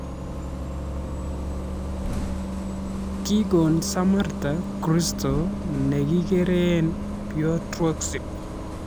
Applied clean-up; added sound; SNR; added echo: none; Bus; 4 dB; none.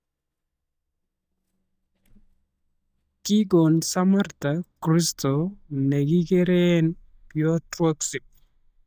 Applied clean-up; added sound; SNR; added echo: neural mask model DeepFilterNet 3.